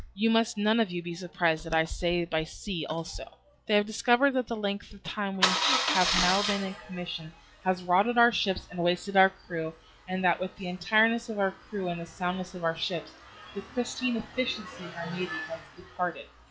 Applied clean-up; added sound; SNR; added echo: classical method log-MMSE.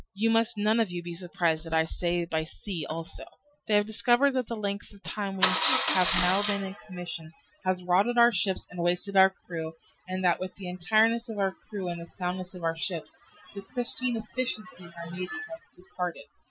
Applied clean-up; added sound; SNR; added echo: classical method Wiener filter.